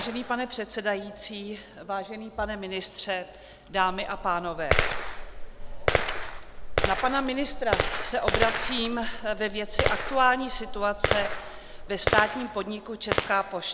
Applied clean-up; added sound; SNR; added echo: none; Gunshot, gunfire; 1 dB; none.